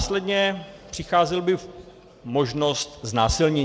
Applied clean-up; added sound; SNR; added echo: none; none; none; none.